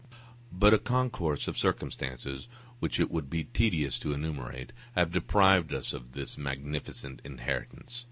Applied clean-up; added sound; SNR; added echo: none; none; none; none.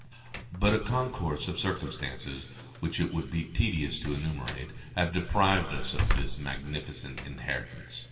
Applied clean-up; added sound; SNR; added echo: none; Slam; 5 dB; reverberation time 2.5 s.